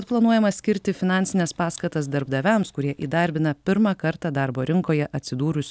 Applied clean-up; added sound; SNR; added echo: none; none; none; none.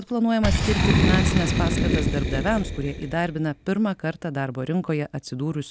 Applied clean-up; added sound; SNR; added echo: none; Boom; 0 dB; none.